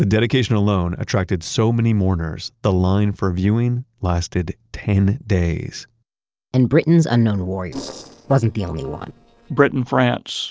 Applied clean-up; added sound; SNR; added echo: neural separator model SepFormer DNS4.